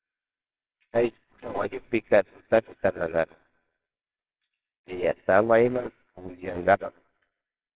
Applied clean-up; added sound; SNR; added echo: neural separator model SepFormer WHAMR!.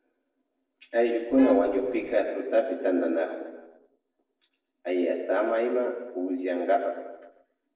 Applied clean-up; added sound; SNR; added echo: neural separator model SepFormer DNS4.